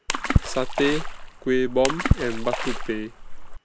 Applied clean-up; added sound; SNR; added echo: none; Water / Splash, splatter; -1 dB; none.